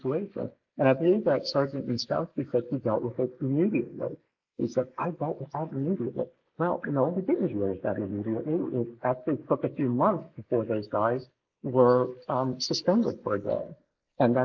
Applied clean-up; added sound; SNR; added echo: neural mask model Resemble Enhance denoiser.